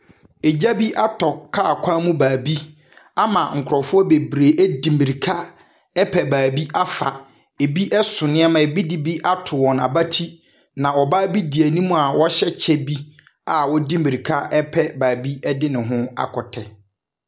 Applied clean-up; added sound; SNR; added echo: none; none; none; none.